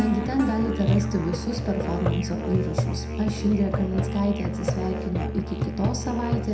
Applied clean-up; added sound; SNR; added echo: none; Musical instrument; 1 dB; reverberation time 0.6 s.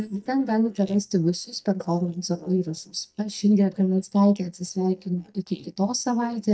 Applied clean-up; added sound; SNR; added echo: neural mask model DeepFilterNet 3.